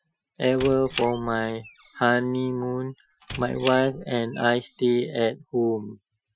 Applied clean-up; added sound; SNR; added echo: classical method Wiener filter.